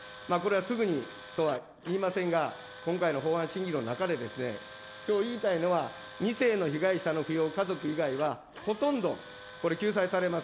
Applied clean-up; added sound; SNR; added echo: none; Tools; 15 dB; none.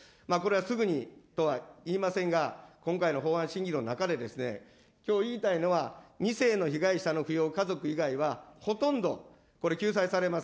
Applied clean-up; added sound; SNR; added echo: none; none; none; none.